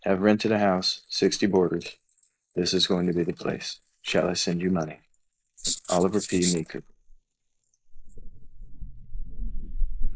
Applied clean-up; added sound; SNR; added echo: neural mask model Resemble Enhance denoiser.